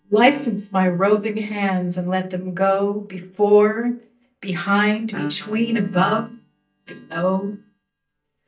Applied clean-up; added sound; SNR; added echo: neural mask model DeepFilterNet 3.